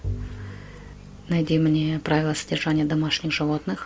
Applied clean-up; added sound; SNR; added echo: none; Bowed string instrument; 13 dB; none.